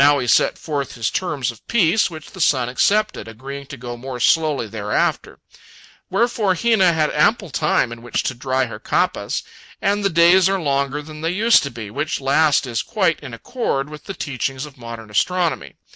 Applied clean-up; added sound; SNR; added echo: none; none; none; none.